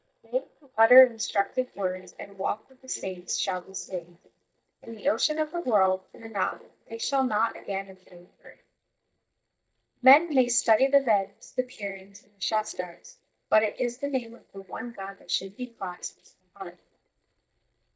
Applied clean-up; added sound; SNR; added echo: neural mask model DeepFilterNet 3.